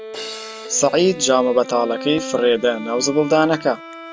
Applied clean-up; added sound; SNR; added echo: none; Crash cymbal + Bowed string instrument; 13 dB; none.